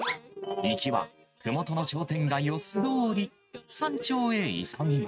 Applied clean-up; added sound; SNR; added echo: neural mask model RNNoise.